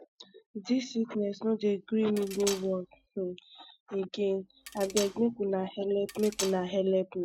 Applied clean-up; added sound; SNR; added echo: none; Cutlery, silverware; 12 dB; none.